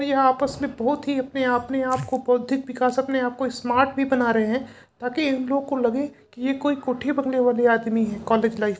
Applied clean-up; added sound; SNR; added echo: none; none; none; none.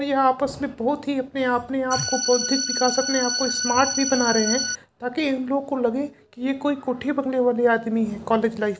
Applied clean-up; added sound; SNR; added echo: none; Organ; 3 dB; none.